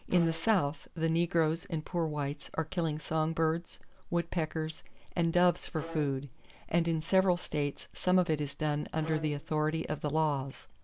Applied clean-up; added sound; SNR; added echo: none; Bowed string instrument; 18 dB; none.